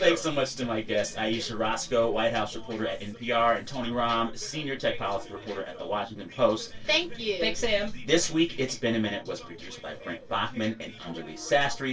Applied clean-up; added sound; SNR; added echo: neural separator model SepFormer DNS4.